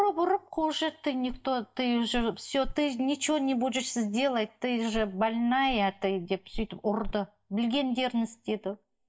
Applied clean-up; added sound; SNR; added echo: neural mask model DeepFilterNet 3.